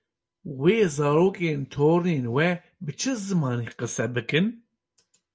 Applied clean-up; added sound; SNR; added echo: none; none; none; none.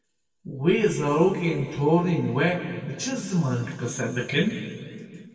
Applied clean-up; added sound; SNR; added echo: none; none; none; reverberation time 2.2 s.